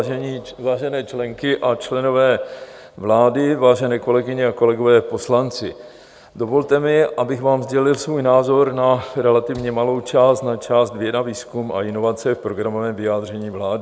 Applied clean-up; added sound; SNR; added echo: none; none; none; none.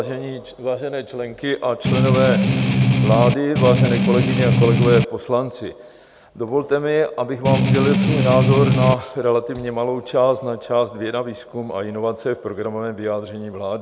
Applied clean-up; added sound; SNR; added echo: none; Strum; -5 dB; none.